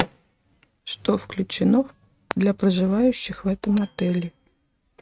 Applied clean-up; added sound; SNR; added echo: neural mask model RNNoise.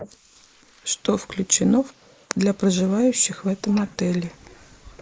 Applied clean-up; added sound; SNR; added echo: neural mask model Resemble Enhance denoiser.